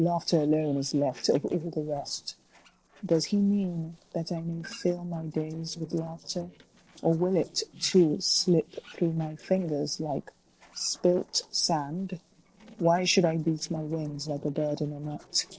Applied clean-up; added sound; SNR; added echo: neural separator model SepFormer DNS4.